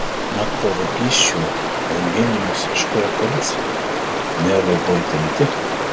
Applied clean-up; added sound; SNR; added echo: none; Stream; 0 dB; none.